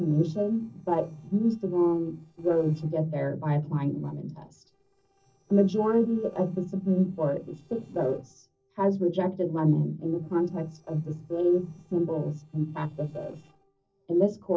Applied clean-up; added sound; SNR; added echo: neural separator model SepFormer DNS4.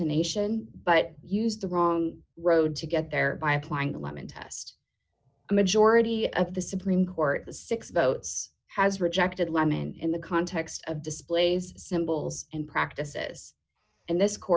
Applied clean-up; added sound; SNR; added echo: none; none; none; none.